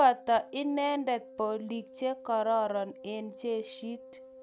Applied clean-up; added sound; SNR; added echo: none; Wind instrument, woodwind instrument; 19 dB; none.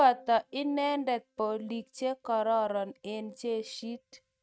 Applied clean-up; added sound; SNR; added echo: neural mask model RNNoise.